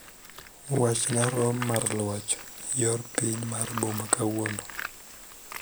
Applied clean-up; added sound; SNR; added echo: none; Tools; 13 dB; none.